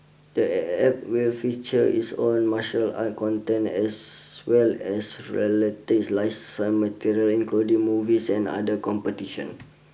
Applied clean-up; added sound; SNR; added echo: none; none; none; none.